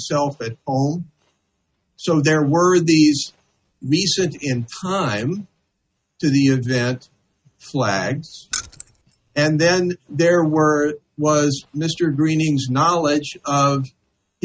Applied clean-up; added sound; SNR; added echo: neural mask model RNNoise.